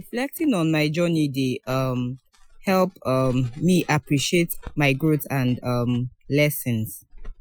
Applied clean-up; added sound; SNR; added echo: classical method Wiener filter.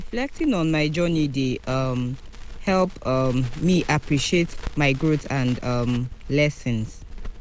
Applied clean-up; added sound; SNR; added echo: none; Crackle; 11 dB; none.